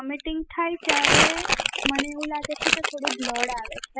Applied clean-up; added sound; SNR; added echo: classical method spectral subtraction.